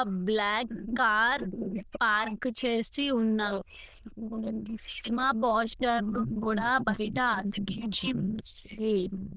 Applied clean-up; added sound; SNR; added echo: neural diffusion model UNIVERSE++.